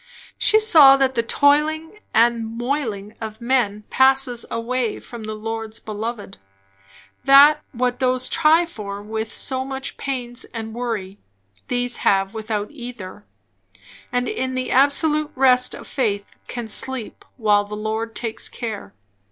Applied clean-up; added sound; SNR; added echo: neural separator model SepFormer DNS4.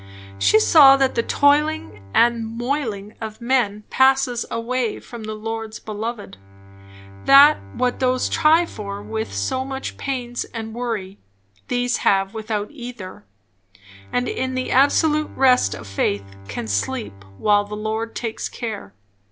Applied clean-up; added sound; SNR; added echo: none; Bowed string instrument; 19 dB; none.